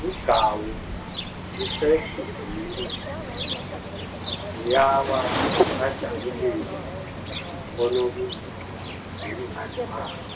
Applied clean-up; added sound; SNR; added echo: none; Cricket; 2 dB; reverberation time 0.3 s.